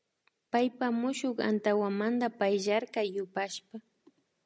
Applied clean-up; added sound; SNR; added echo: none; none; none; none.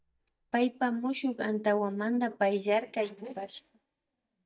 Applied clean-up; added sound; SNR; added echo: neural mask model DeepFilterNet 3.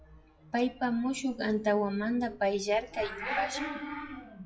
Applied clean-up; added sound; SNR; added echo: classical method WPE with log-MMSE.